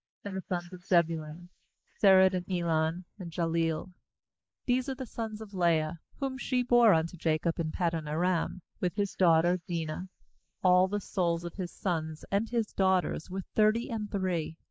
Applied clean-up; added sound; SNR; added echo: neural mask model Resemble Enhance denoiser.